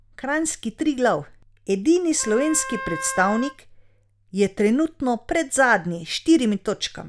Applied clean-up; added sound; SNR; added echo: none; Wind instrument, woodwind instrument; 10 dB; none.